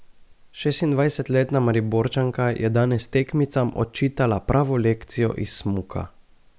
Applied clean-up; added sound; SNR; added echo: none; none; none; none.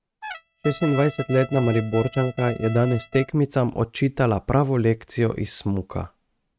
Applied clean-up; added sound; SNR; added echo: neural mask model RNNoise.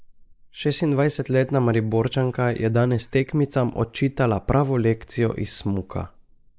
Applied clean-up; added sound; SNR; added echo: neural mask model Resemble Enhance denoiser.